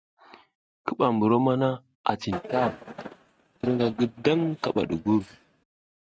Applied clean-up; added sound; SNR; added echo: neural mask model RNNoise.